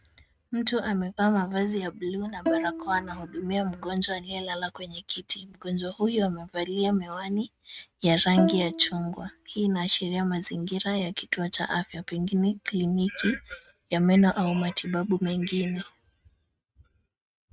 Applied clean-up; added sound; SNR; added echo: neural mask model RNNoise.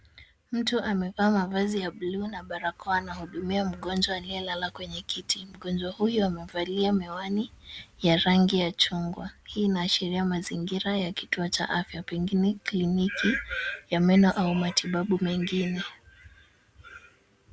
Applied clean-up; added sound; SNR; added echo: none; none; none; none.